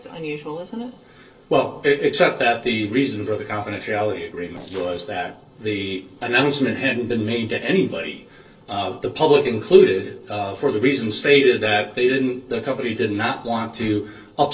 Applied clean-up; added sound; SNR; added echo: neural separator model SepFormer DNS4.